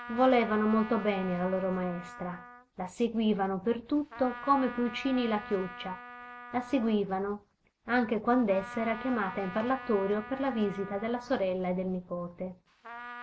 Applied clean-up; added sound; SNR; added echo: none; Trumpet; 15 dB; none.